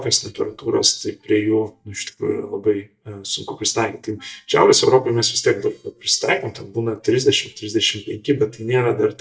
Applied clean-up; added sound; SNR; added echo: neural mask model DeepFilterNet 3.